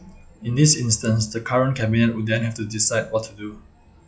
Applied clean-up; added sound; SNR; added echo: classical method log-MMSE.